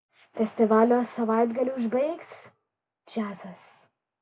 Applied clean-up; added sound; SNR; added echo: none; none; none; none.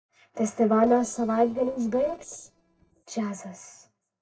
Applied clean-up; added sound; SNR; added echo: neural separator model SepFormer DNS4.